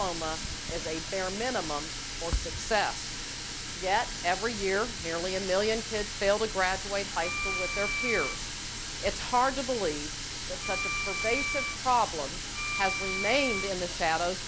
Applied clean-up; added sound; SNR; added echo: none; Water tap, faucet + Wind instrument, woodwind instrument; 3 dB; none.